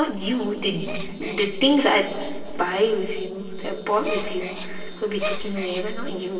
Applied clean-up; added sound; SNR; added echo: neural separator model SepFormer DNS4.